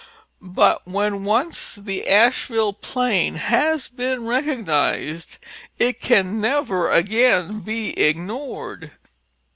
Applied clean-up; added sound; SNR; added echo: none; none; none; none.